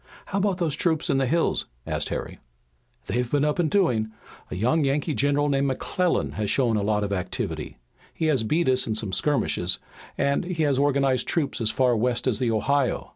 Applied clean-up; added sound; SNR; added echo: none; none; none; none.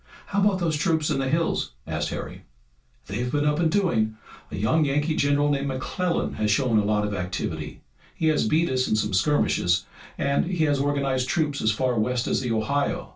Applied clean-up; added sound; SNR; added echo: none; none; none; reverberation time 0.2 s.